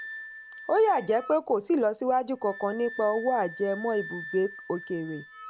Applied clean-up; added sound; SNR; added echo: none; Wind instrument, woodwind instrument; 15 dB; none.